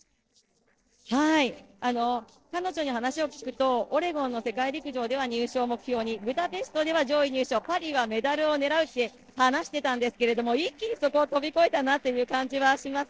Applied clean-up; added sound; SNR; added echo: neural separator model SepFormer DNS4.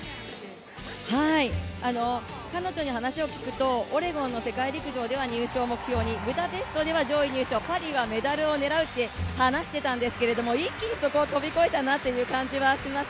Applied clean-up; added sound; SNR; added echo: none; Bowed string instrument; 14 dB; none.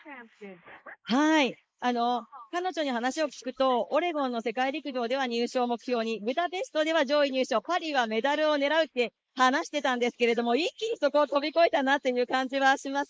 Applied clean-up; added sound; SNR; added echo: neural mask model Resemble Enhance denoiser.